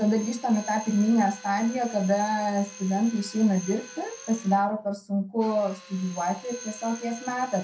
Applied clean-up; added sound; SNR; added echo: none; Drill; 18 dB; reverberation time 0.2 s.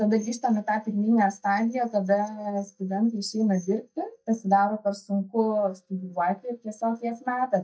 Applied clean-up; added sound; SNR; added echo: neural mask model DeepFilterNet 3.